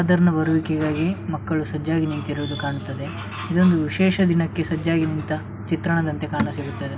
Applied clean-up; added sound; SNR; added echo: none; none; none; none.